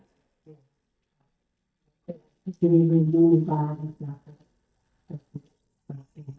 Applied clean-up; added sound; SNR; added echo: neural mask model DeepFilterNet 3.